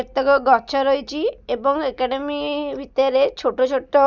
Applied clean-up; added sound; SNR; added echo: none; none; none; none.